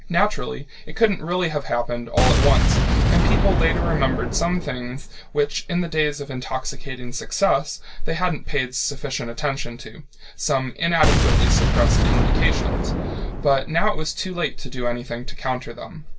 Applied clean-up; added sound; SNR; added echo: none; Boom; -3 dB; reverberation time 0.1 s.